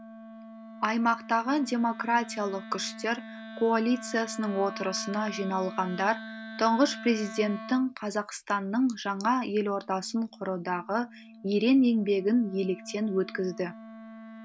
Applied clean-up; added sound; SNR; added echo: none; Wind instrument, woodwind instrument; 15 dB; none.